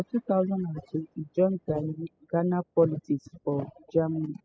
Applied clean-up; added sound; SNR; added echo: classical method spectral subtraction.